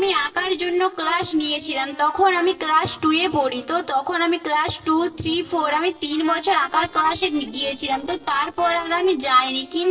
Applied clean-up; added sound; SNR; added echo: neural separator model SepFormer DNS4.